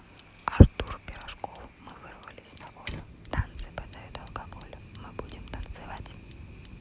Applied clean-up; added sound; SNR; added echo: none; Fire; 16 dB; none.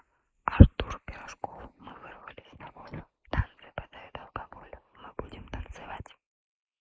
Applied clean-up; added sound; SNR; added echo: neural mask model Resemble Enhance denoiser.